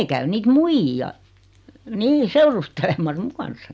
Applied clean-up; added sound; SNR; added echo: none; none; none; none.